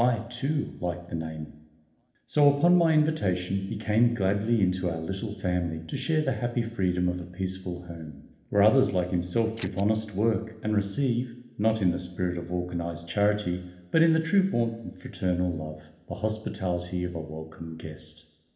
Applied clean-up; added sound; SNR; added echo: none; Scissors; 18 dB; reverberation time 1.0 s.